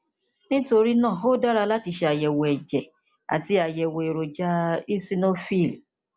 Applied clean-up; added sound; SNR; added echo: none; none; none; none.